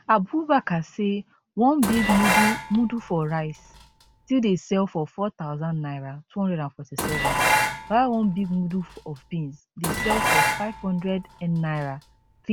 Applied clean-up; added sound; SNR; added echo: none; Dishes, pots, and pans; 2 dB; none.